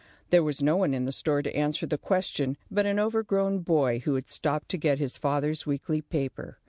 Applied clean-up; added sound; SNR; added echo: none; none; none; none.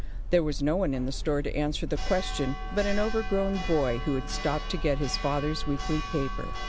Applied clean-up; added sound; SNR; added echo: none; Church bell; 2 dB; none.